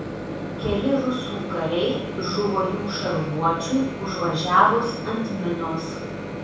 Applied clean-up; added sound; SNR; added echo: none; Microwave oven; 6 dB; reverberation time 0.7 s.